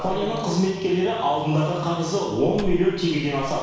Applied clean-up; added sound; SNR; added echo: none; Slam; 13 dB; reverberation time 1.1 s.